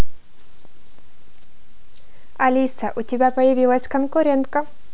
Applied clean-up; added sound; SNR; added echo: none; none; none; none.